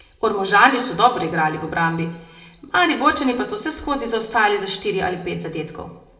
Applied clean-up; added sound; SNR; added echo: none; none; none; reverberation time 0.6 s.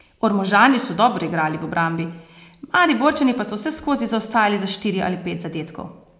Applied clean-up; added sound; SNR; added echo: none; none; none; none.